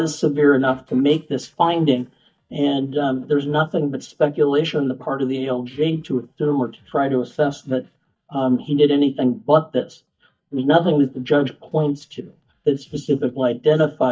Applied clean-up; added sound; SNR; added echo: neural mask model DeepFilterNet 3.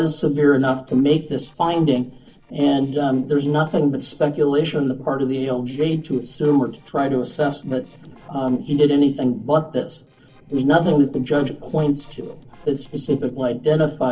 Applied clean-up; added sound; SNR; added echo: neural separator model SepFormer DNS4.